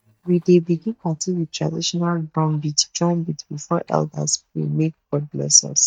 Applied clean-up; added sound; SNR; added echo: neural mask model DeepFilterNet 3.